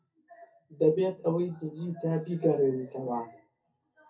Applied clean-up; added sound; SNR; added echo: none; none; none; reverberation time 0.3 s.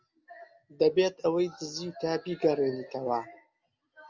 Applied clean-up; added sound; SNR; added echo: none; none; none; none.